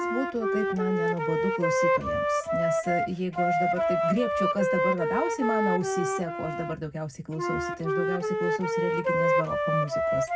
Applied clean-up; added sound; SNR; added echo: none; Wind instrument, woodwind instrument; -4 dB; reverberation time 0.4 s.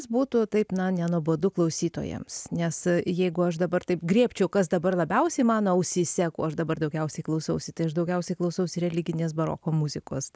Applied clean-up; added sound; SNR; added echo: none; none; none; none.